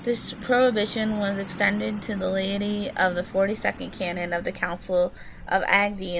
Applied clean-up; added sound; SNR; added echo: none; Truck; 15 dB; none.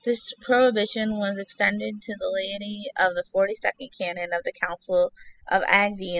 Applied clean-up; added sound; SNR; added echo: classical method spectral subtraction.